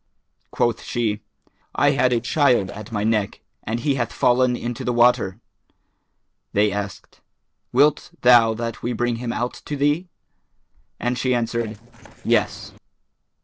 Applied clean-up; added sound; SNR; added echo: neural separator model SepFormer DNS4.